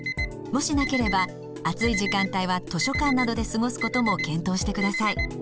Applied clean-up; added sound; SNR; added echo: none; Alarm; 7 dB; none.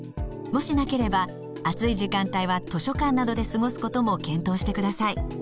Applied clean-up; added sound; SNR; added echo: none; none; none; none.